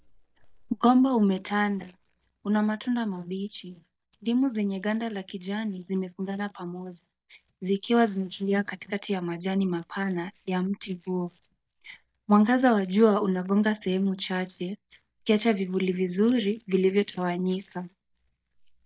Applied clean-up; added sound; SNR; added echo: neural mask model DeepFilterNet 3.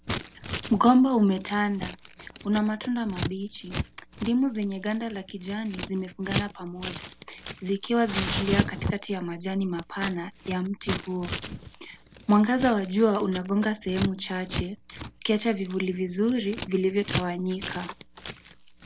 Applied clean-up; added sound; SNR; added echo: none; Scissors; 9 dB; none.